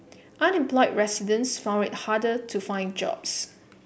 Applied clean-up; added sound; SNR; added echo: none; none; none; none.